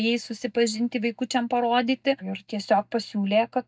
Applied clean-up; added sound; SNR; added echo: neural mask model DeepFilterNet 3.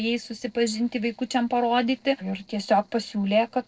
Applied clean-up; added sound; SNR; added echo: neural separator model SepFormer DNS4.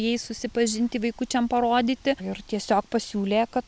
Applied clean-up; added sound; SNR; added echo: none; none; none; none.